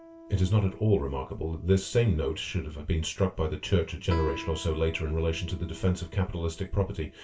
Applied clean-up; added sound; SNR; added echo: none; Guitar; 18 dB; reverberation time 0.2 s.